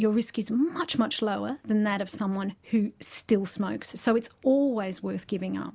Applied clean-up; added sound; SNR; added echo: none; none; none; none.